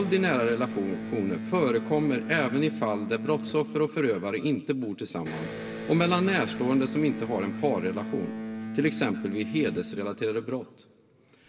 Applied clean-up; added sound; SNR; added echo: none; Electric guitar; 8 dB; reverberation time 2.8 s.